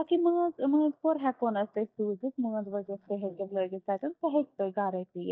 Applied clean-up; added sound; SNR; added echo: neural mask model DeepFilterNet 3.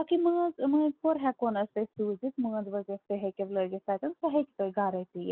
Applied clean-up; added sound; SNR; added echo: none; none; none; none.